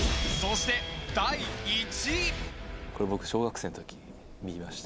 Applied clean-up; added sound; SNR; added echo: none; Thunder / Rain; 13 dB; none.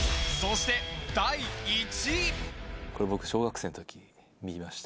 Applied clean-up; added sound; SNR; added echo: none; none; none; none.